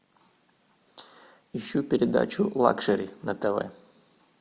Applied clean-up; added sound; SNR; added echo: none; none; none; none.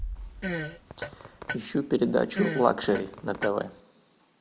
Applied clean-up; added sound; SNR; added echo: none; Fart + Bass drum; 8 dB; none.